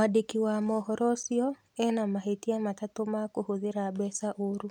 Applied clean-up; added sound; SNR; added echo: none; none; none; none.